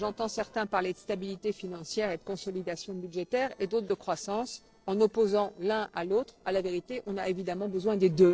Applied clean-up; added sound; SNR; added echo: neural separator model SepFormer DNS4.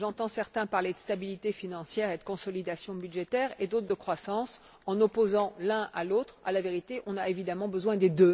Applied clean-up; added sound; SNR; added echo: none; none; none; none.